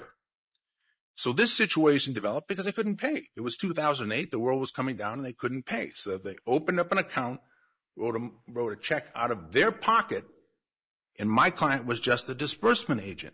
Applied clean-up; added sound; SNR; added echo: neural mask model Resemble Enhance denoiser.